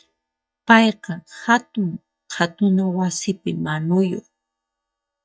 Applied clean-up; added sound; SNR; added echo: neural mask model DeepFilterNet 3.